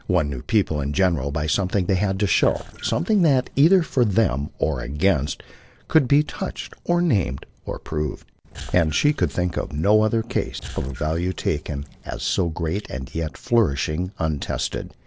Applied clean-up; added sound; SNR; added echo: neural separator model SepFormer DNS4.